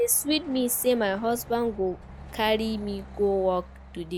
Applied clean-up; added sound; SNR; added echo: none; Truck; 17 dB; none.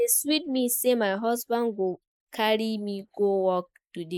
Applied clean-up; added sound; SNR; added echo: neural mask model Resemble Enhance denoiser.